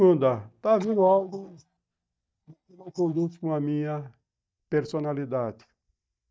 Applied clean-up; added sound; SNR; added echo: neural mask model DeepFilterNet 3.